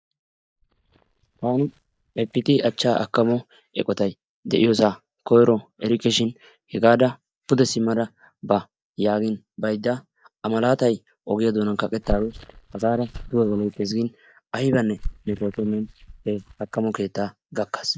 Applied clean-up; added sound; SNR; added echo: neural mask model DeepFilterNet 3.